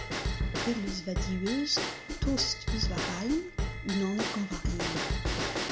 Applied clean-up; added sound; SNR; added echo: none; Bell / Drum / Drum kit; -1 dB; none.